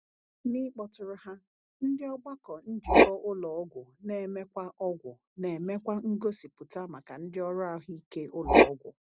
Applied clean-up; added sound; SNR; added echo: none; Writing; -4 dB; none.